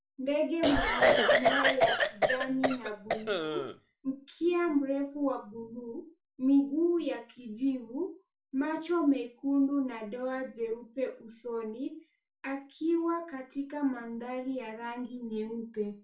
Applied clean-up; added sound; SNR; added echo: none; Cough; -4 dB; reverberation time 0.3 s.